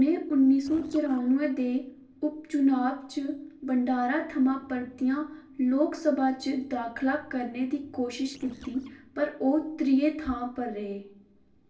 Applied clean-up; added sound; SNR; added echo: neural separator model SepFormer DNS4.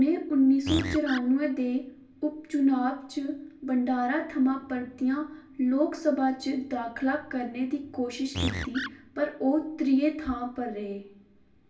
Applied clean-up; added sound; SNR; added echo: none; Animal; 6 dB; reverberation time 0.3 s.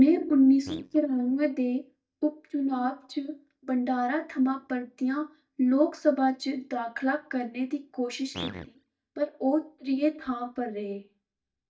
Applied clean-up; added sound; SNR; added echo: neural mask model DeepFilterNet 3.